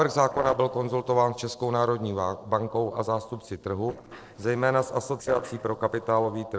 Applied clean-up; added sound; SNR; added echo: neural separator model SepFormer DNS4.